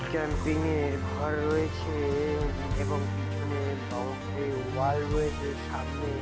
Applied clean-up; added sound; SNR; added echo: none; Musical instrument; 0 dB; none.